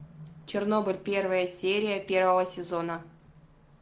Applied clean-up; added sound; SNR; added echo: none; none; none; none.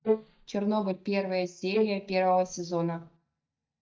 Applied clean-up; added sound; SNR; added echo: neural mask model DeepFilterNet 3.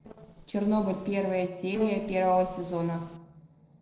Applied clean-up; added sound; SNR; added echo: neural separator model SepFormer DNS4.